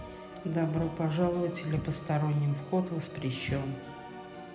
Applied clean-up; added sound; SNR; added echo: none; Organ; 13 dB; reverberation time 1.1 s.